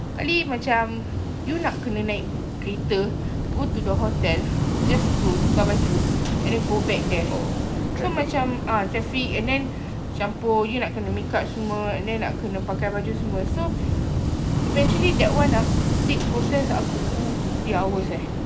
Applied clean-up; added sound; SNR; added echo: none; Waves, surf / Wind; -3 dB; none.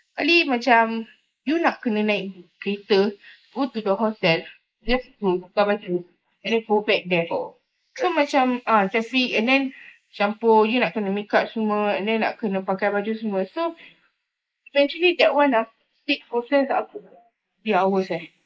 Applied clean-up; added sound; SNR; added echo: neural mask model Resemble Enhance denoiser.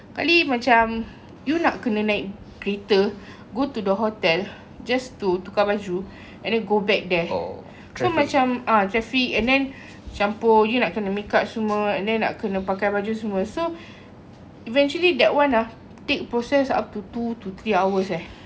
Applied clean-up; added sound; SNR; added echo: none; none; none; none.